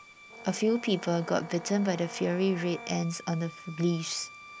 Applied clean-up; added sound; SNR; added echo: none; Brass instrument + Bowed string instrument; 16 dB; none.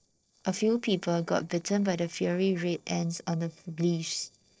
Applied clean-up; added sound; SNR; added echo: neural separator model SepFormer DNS4.